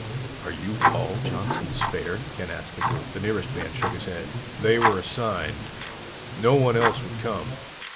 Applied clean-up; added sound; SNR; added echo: neural mask model Resemble Enhance denoiser.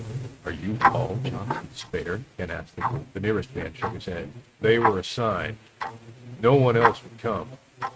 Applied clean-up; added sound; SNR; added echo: neural mask model RNNoise.